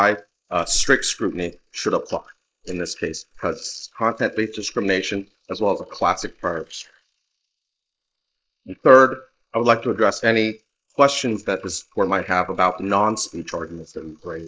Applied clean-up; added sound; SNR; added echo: neural mask model Resemble Enhance denoiser.